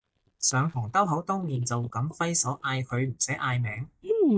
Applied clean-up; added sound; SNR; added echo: neural mask model DeepFilterNet 3.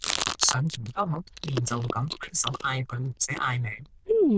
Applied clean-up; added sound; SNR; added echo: neural diffusion model UNIVERSE++.